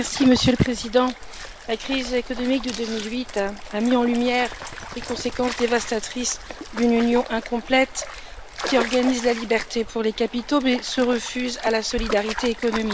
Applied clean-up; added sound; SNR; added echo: none; Stream; 11 dB; none.